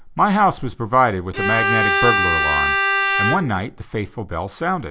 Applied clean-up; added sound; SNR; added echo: none; Bowed string instrument; -1 dB; none.